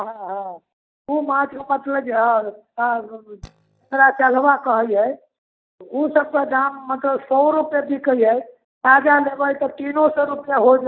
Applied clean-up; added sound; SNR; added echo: neural mask model DeepFilterNet 3.